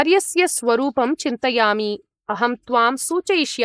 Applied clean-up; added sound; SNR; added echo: neural mask model Resemble Enhance denoiser.